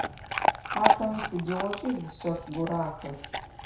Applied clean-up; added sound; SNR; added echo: none; Chewing, mastication / Dog; -2 dB; reverberation time 0.6 s.